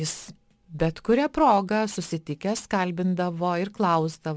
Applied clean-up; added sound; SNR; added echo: none; none; none; none.